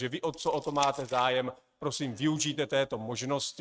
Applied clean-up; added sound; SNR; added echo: neural mask model RNNoise.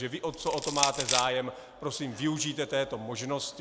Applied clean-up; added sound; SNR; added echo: none; Crushing; 0 dB; none.